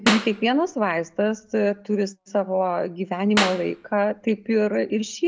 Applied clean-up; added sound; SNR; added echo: none; Clapping; 8 dB; none.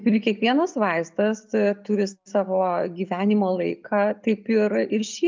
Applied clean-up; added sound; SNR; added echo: none; none; none; none.